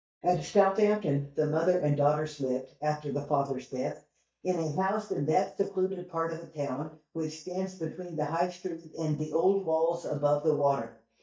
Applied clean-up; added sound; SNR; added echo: neural mask model DeepFilterNet 3.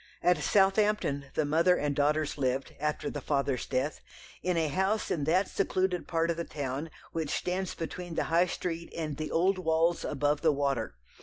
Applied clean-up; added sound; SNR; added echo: none; none; none; none.